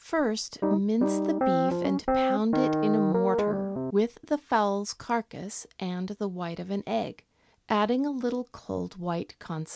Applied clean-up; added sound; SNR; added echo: none; Piano; -3 dB; none.